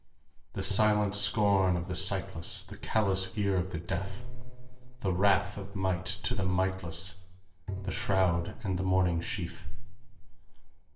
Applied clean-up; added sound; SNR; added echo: neural separator model SepFormer DNS4.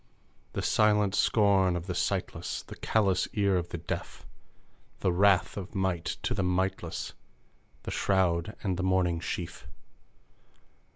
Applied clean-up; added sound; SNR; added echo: none; none; none; none.